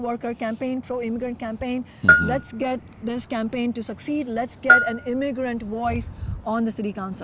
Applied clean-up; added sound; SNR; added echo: none; Bell; -2 dB; none.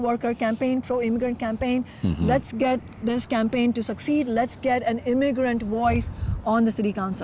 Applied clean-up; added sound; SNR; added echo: none; none; none; none.